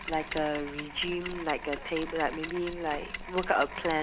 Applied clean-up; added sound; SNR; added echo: none; Mechanisms; 8 dB; none.